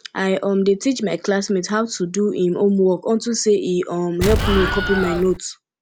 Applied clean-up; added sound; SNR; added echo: none; Explosion; 2 dB; none.